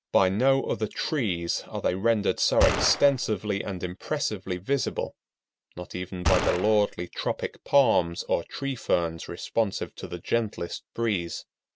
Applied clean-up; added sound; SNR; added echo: none; Gunshot, gunfire; 1 dB; none.